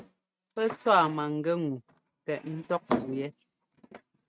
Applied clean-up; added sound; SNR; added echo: neural mask model RNNoise.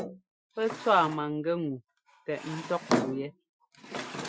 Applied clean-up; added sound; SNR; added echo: classical method Wiener filter.